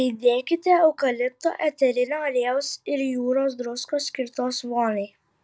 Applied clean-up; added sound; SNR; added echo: none; none; none; none.